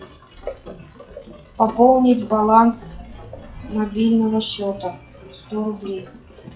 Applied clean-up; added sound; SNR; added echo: classical method WPE with log-MMSE.